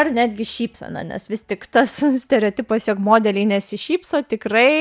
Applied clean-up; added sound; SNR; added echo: none; none; none; none.